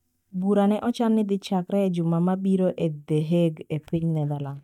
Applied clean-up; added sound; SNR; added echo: neural mask model DeepFilterNet 3.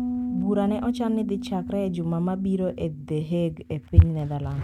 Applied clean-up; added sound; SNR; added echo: neural mask model RNNoise.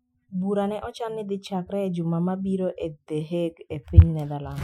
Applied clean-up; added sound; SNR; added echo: classical method Wiener filter.